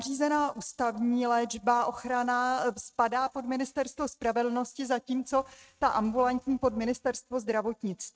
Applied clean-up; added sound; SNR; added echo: neural mask model RNNoise.